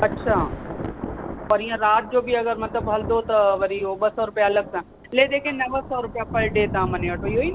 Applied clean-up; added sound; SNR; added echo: none; Thunder / Rain; 10 dB; none.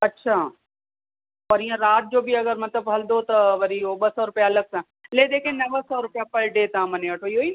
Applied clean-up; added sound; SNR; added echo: none; none; none; none.